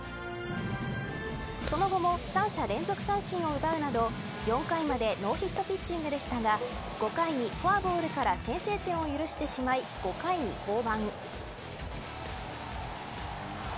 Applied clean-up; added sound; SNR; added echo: none; Cough + Cowbell; 17 dB; none.